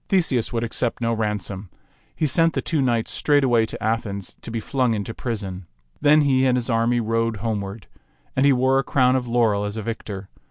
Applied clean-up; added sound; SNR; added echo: none; none; none; none.